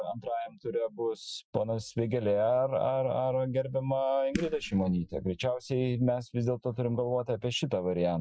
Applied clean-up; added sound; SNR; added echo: classical method Wiener filter.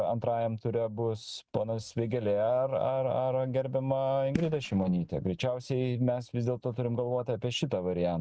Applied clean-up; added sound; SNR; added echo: neural mask model RNNoise.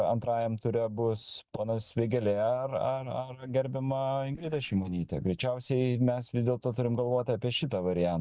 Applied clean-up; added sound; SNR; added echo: neural mask model DeepFilterNet 3.